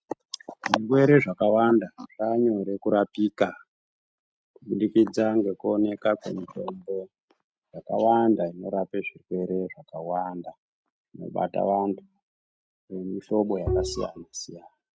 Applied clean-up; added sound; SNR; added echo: neural mask model RNNoise.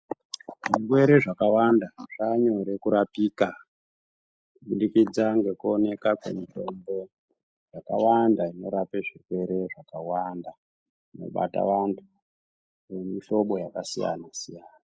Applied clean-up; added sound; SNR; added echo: neural mask model Resemble Enhance denoiser.